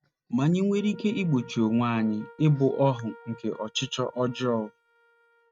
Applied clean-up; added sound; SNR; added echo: neural mask model RNNoise.